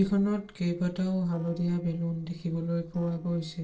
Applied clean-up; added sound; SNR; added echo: neural separator model SepFormer DNS4.